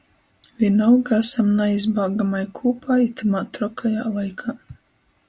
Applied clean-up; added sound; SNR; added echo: none; none; none; none.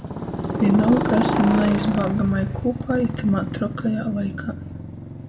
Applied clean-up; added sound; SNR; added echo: none; Motorcycle; 3 dB; reverberation time 0.5 s.